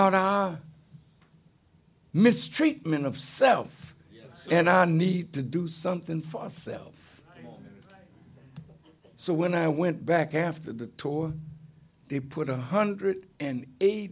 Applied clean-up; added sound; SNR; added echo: none; none; none; none.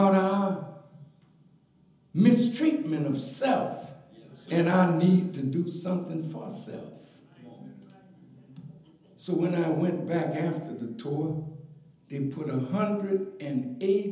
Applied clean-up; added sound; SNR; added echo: none; none; none; reverberation time 0.9 s.